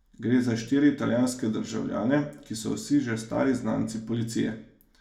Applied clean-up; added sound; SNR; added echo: none; none; none; reverberation time 0.3 s.